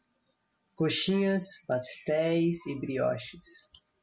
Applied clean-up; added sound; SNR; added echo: none; none; none; none.